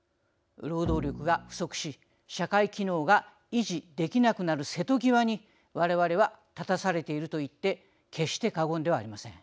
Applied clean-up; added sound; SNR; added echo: none; Bowed string instrument; 10 dB; none.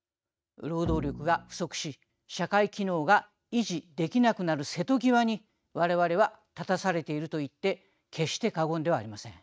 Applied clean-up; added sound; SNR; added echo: neural mask model RNNoise.